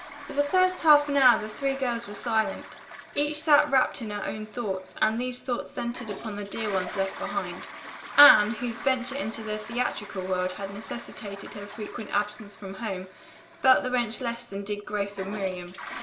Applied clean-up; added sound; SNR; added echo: none; Toilet flush; 15 dB; reverberation time 1.6 s.